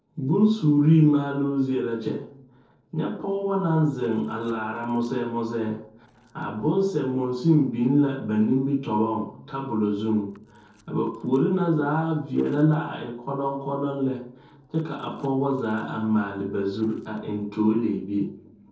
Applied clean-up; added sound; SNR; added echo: neural separator model SepFormer DNS4.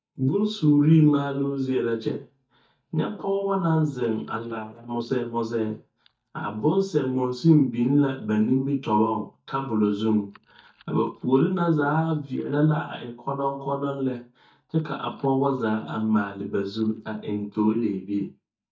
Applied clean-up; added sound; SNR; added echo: neural mask model DeepFilterNet 3.